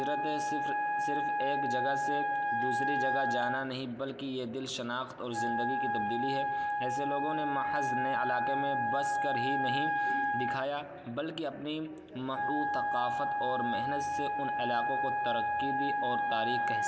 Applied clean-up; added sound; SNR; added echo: none; Wind instrument, woodwind instrument; -4 dB; none.